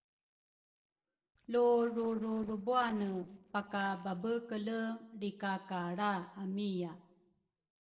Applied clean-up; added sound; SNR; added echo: neural separator model SepFormer DNS4.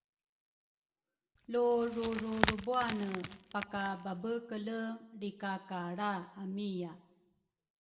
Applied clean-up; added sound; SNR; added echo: none; Wood; 1 dB; reverberation time 0.8 s.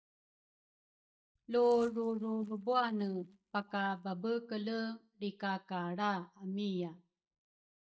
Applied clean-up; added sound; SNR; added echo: neural mask model DeepFilterNet 3.